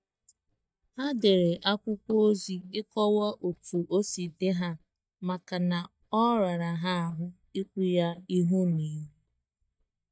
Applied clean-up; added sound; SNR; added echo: neural mask model DeepFilterNet 3.